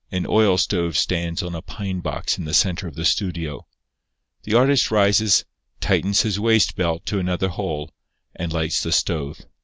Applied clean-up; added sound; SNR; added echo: none; none; none; none.